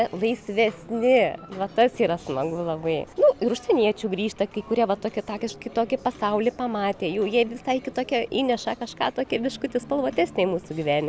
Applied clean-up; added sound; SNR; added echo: none; none; none; none.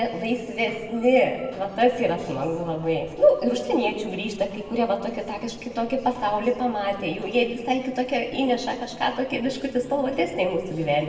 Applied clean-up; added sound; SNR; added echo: none; none; none; reverberation time 1.0 s.